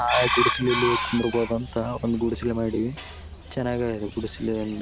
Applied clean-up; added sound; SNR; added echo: none; Chicken, rooster; 5 dB; none.